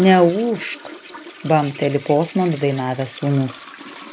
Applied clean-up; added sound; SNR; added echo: none; Toilet flush; 18 dB; none.